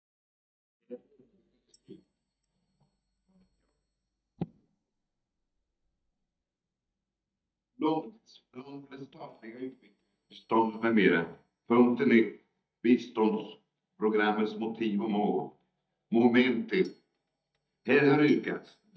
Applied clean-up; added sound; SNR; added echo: neural mask model DeepFilterNet 3.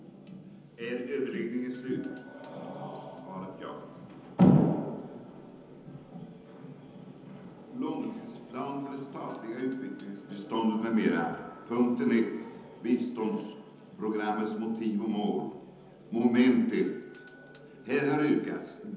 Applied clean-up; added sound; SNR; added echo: none; Doorbell; 18 dB; reverberation time 0.9 s.